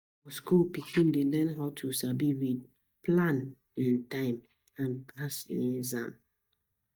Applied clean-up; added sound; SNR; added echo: neural mask model DeepFilterNet 3.